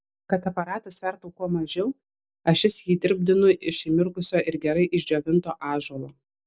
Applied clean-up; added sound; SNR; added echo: none; none; none; none.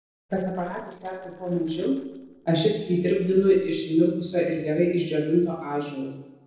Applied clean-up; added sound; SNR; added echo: neural separator model SepFormer DNS4.